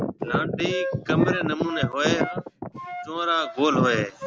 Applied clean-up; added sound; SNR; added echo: none; Wind instrument, woodwind instrument; 12 dB; none.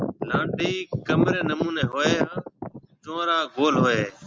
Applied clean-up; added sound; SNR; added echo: none; none; none; none.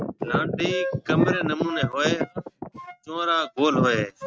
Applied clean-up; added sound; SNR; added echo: neural mask model RNNoise.